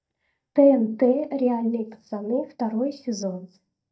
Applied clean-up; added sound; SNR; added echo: neural mask model DeepFilterNet 3.